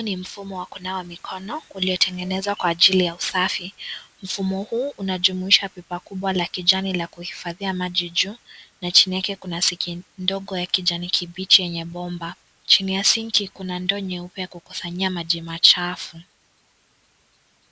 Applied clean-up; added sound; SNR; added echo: none; none; none; none.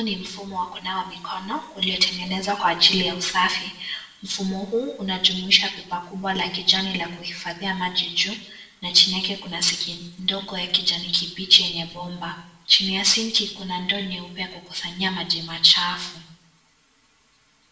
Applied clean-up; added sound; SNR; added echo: none; none; none; reverberation time 0.7 s.